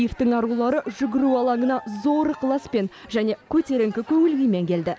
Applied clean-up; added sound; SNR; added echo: none; none; none; none.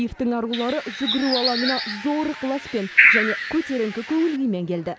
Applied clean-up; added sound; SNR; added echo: none; Bird; -1 dB; none.